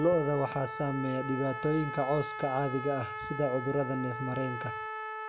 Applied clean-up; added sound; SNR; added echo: none; Trumpet; 7 dB; none.